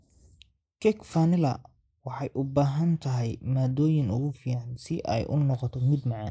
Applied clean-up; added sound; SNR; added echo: neural mask model Resemble Enhance denoiser.